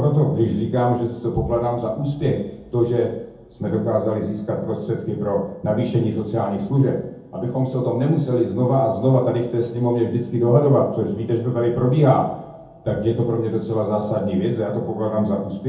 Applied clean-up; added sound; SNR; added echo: none; none; none; reverberation time 0.7 s.